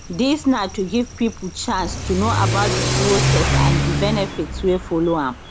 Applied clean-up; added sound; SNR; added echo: none; Accelerating, revving, vroom / Car; 0 dB; none.